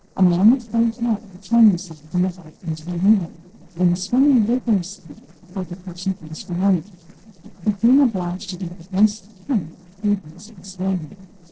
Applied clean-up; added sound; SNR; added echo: neural separator model SepFormer DNS4.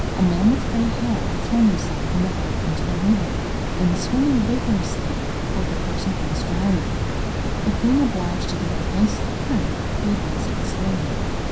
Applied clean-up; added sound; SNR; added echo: none; Water; 0 dB; reverberation time 0.3 s.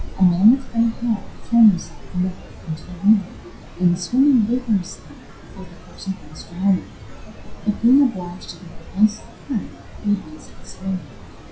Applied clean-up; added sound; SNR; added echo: classical method WPE with log-MMSE.